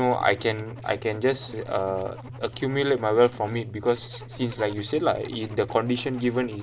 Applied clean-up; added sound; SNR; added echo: none; Zipper (clothing) + Scissors; 15 dB; none.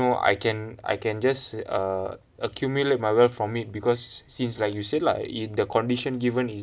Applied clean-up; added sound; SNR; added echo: none; none; none; none.